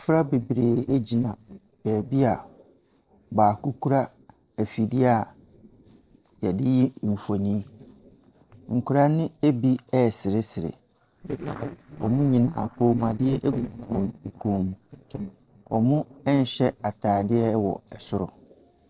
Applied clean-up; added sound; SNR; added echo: neural separator model SepFormer DNS4.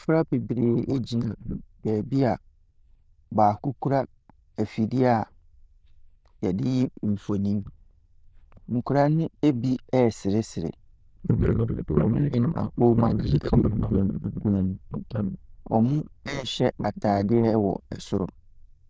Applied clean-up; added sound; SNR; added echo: neural diffusion model UNIVERSE++.